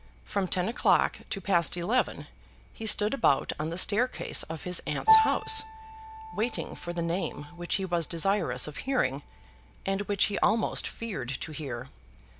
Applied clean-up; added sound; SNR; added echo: none; Piano; 7 dB; none.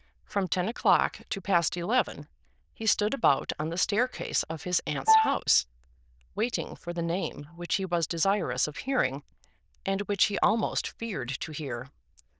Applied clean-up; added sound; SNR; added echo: neural diffusion model UNIVERSE++.